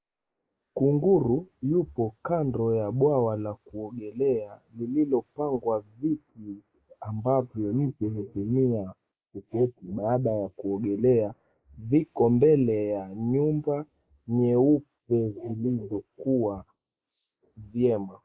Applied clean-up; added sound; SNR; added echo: neural mask model Resemble Enhance denoiser.